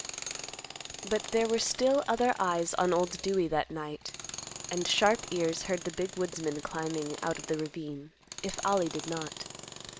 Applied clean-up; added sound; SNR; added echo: none; Tools; 12 dB; none.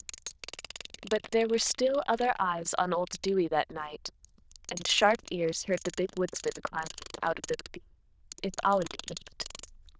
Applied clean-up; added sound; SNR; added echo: neural diffusion model UNIVERSE++.